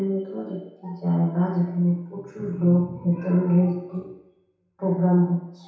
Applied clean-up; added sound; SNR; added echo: none; none; none; reverberation time 0.8 s.